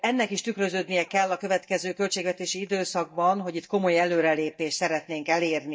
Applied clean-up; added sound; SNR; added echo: neural mask model DeepFilterNet 3.